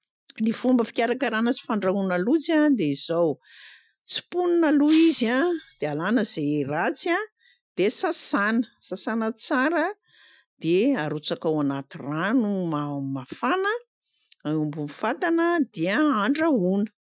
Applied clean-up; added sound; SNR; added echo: classical method Wiener filter.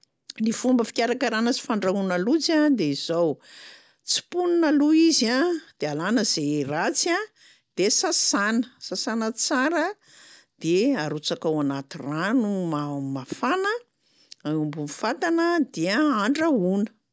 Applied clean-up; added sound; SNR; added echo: none; none; none; none.